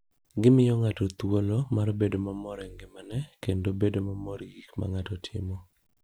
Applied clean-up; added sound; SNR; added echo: none; none; none; none.